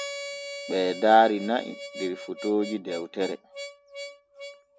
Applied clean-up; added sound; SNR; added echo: none; Harmonica; 12 dB; none.